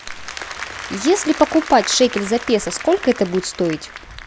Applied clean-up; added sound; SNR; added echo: none; Applause; 12 dB; none.